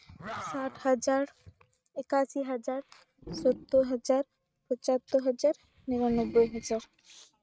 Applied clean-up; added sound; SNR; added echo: neural mask model RNNoise.